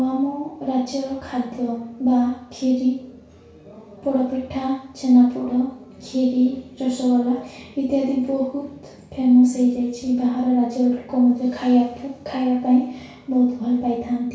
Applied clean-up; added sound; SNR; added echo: none; none; none; reverberation time 0.6 s.